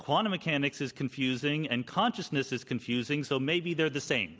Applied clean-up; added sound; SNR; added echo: none; none; none; none.